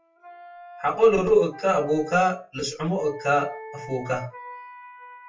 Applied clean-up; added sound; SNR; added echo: classical method WPE with log-MMSE.